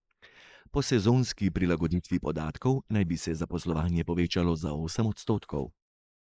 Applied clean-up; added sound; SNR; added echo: neural mask model Resemble Enhance denoiser.